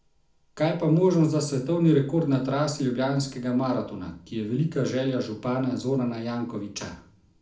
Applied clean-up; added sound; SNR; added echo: none; none; none; reverberation time 0.4 s.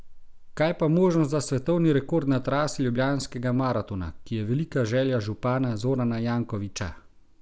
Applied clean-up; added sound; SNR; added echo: none; none; none; none.